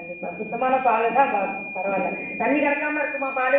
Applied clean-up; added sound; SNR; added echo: none; Microwave oven / Alarm; 11 dB; reverberation time 0.6 s.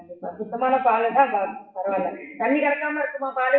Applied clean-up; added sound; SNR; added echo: classical method WPE with log-MMSE.